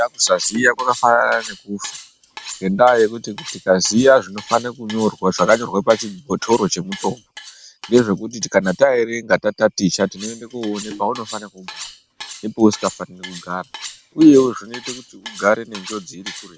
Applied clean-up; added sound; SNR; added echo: none; Cutlery, silverware; 17 dB; none.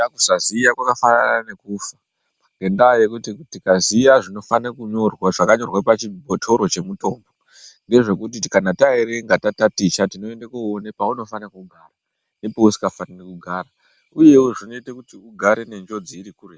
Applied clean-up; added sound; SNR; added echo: none; none; none; none.